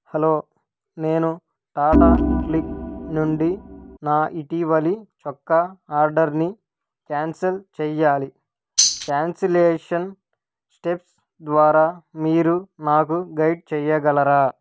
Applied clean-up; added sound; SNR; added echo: none; Tambourine + Organ; -1 dB; none.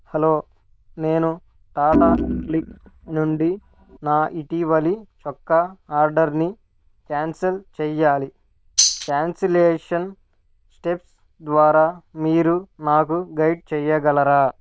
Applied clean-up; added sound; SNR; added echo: neural diffusion model UNIVERSE++.